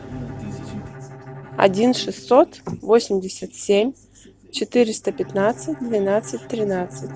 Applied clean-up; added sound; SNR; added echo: none; Bowed string instrument; 17 dB; none.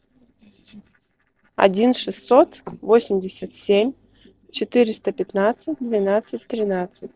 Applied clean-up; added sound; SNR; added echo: neural separator model SepFormer DNS4.